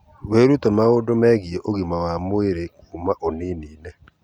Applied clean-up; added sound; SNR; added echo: none; none; none; none.